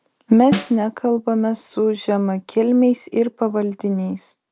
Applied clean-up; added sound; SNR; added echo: none; Snare drum; 11 dB; none.